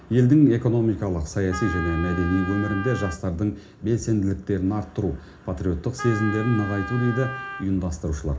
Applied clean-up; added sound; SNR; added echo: none; Wind instrument, woodwind instrument; 10 dB; reverberation time 0.4 s.